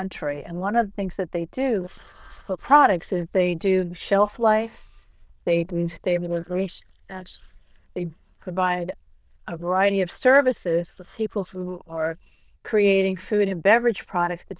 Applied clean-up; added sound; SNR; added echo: neural diffusion model UNIVERSE++.